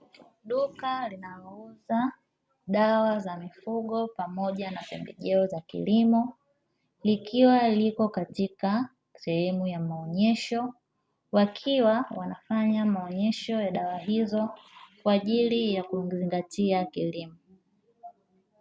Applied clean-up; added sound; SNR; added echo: none; none; none; none.